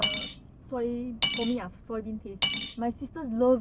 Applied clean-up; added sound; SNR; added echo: none; Cutlery, silverware / Dishes, pots, and pans; 1 dB; none.